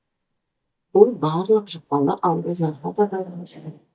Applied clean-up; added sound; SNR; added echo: neural mask model DeepFilterNet 3.